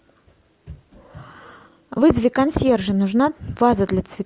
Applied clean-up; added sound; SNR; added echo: none; none; none; none.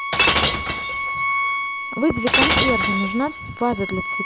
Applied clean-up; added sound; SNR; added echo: none; Bowed string instrument + Shatter; -3 dB; none.